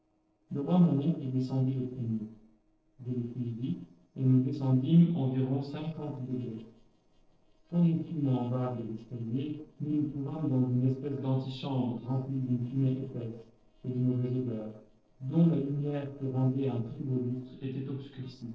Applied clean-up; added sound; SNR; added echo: neural separator model SepFormer DNS4.